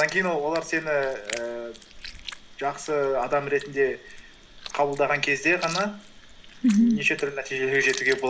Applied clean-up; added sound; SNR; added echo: none; Chewing, mastication; 16 dB; none.